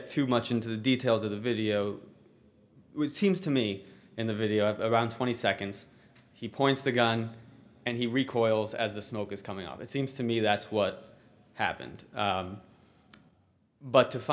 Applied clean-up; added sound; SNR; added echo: none; none; none; reverberation time 1.1 s.